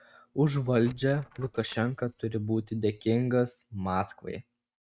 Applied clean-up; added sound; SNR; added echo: neural mask model RNNoise.